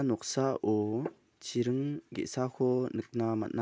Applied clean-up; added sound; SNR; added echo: none; none; none; none.